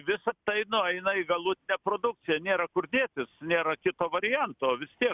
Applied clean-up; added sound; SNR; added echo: none; none; none; none.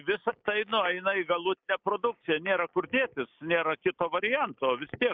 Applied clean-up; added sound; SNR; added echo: neural mask model Resemble Enhance denoiser.